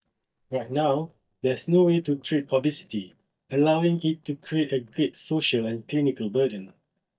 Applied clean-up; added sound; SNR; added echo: neural mask model DeepFilterNet 3.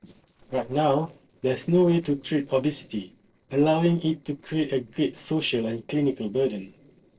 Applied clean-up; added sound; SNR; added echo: neural separator model SepFormer DNS4.